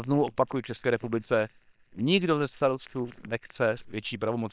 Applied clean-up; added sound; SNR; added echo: neural separator model SepFormer WHAM!.